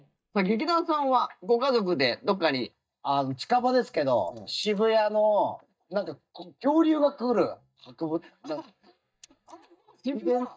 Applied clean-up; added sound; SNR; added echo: neural mask model DeepFilterNet 3.